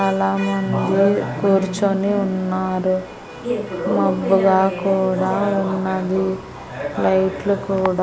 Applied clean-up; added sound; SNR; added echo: none; none; none; none.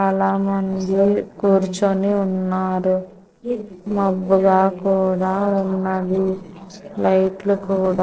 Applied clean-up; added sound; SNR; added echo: neural separator model SepFormer DNS4.